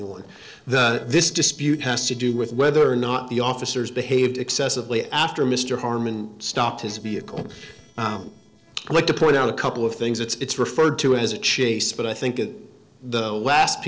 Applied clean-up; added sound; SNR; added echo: neural separator model SepFormer DNS4.